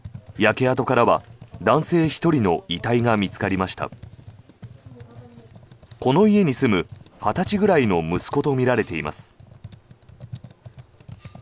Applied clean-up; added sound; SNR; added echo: none; Computer keyboard; 19 dB; none.